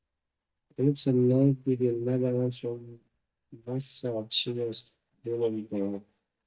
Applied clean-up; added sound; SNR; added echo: neural mask model DeepFilterNet 3.